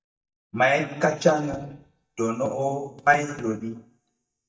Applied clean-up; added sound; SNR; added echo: neural mask model DeepFilterNet 3.